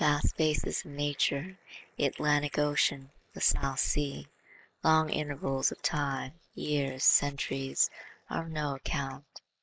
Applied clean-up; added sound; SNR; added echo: neural mask model Resemble Enhance denoiser.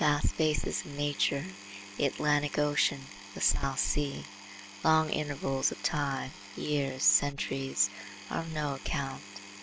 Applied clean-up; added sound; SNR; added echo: none; Power tool; 16 dB; none.